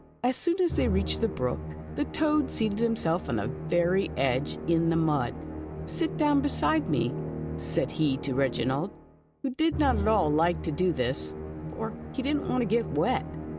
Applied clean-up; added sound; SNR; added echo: none; Musical instrument; 7 dB; none.